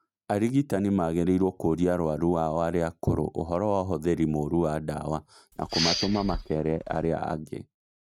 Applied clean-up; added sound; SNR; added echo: neural mask model RNNoise.